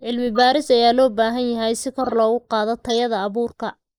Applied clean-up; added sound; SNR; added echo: neural mask model Resemble Enhance denoiser.